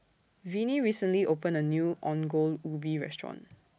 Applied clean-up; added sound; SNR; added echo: none; none; none; none.